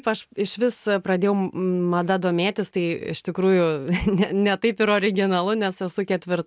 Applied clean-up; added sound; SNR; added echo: none; none; none; none.